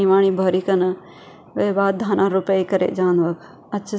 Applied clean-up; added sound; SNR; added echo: none; none; none; none.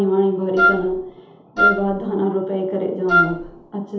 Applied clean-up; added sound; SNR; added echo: none; Wind instrument, woodwind instrument; -2 dB; reverberation time 0.8 s.